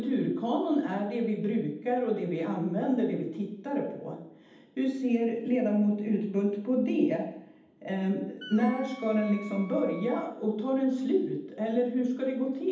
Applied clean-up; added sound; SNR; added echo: none; Wind instrument, woodwind instrument; 18 dB; reverberation time 0.8 s.